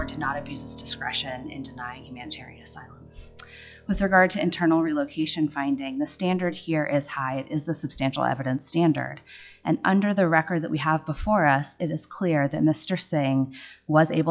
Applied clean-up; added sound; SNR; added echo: classical method log-MMSE.